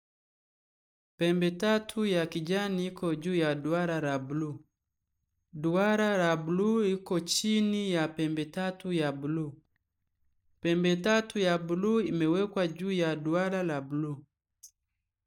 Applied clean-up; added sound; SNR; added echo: neural mask model DeepFilterNet 3.